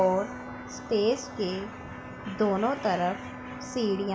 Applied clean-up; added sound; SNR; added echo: none; Bowed string instrument; 14 dB; none.